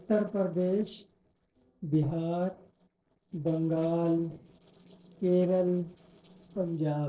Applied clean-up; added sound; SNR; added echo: neural separator model SepFormer DNS4.